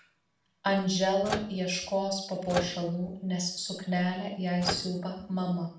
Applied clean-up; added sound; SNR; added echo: none; Microwave oven; 8 dB; reverberation time 0.5 s.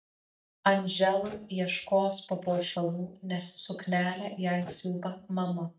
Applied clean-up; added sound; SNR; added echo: neural mask model DeepFilterNet 3.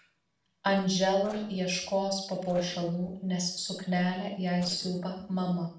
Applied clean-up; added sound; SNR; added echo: neural separator model SepFormer DNS4.